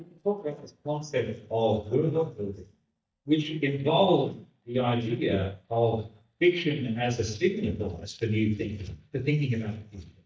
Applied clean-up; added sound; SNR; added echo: neural mask model DeepFilterNet 3.